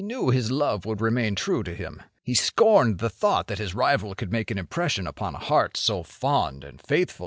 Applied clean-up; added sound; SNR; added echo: none; none; none; none.